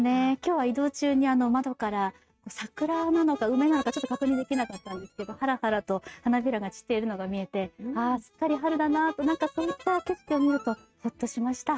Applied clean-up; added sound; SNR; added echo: neural mask model RNNoise.